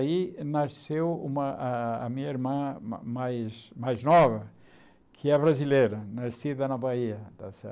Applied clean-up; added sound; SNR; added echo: none; none; none; none.